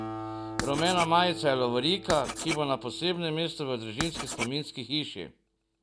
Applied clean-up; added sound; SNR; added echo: none; Writing + Acoustic guitar; 8 dB; none.